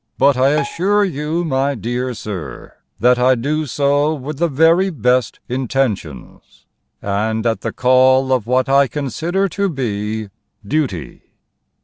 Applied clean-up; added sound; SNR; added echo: none; Bowed string instrument; 16 dB; none.